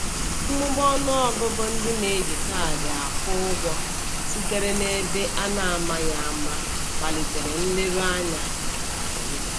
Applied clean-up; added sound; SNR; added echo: none; Rain; -3 dB; none.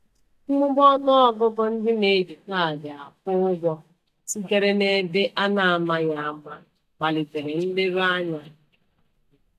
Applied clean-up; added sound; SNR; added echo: neural mask model DeepFilterNet 3.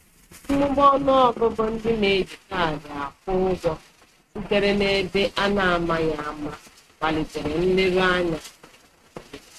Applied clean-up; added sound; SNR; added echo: neural mask model RNNoise.